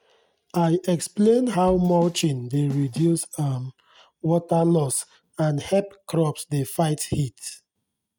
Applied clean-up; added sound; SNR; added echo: neural mask model RNNoise.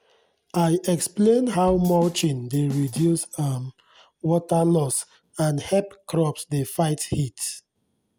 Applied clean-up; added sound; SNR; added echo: none; Drum / Drum kit; 16 dB; none.